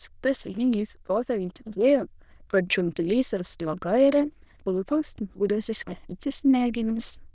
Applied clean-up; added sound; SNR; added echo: neural diffusion model UNIVERSE++.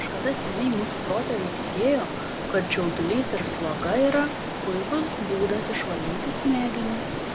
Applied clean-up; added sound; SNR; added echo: none; Stream; 3 dB; none.